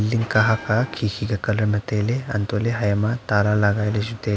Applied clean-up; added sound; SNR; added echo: none; Bell; 14 dB; none.